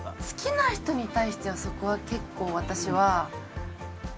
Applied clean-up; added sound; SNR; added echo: none; Bowed string instrument; 17 dB; none.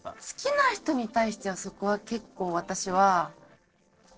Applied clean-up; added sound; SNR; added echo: neural separator model SepFormer DNS4.